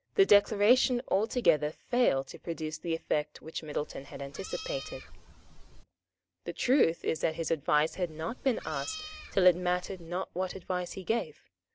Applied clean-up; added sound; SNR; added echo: none; Meow; 15 dB; none.